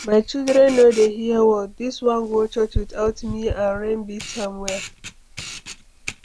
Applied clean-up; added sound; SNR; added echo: none; Camera; 13 dB; none.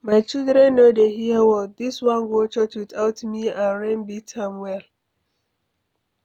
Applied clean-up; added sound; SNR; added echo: none; none; none; none.